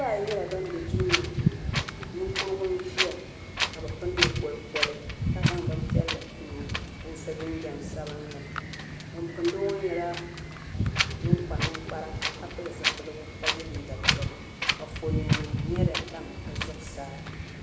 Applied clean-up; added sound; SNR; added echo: none; Wind; -4 dB; none.